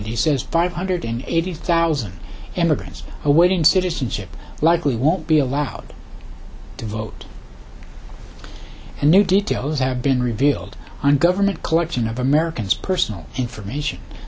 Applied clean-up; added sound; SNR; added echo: none; none; none; none.